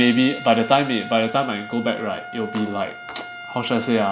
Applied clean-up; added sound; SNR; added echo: none; Trumpet; 14 dB; none.